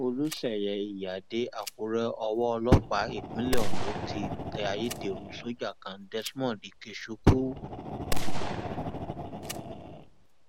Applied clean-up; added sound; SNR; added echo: none; Fire + Gunshot, gunfire; -4 dB; none.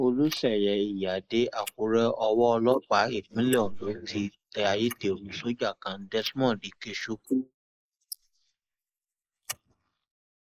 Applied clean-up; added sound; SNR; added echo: neural mask model Resemble Enhance denoiser.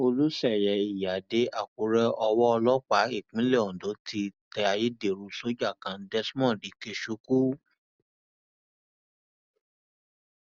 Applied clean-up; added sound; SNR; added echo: none; none; none; none.